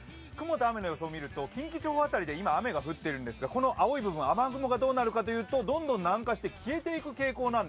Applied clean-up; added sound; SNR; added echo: none; none; none; none.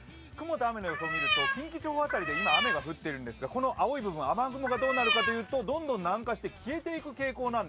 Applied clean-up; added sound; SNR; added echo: none; Cat; -2 dB; none.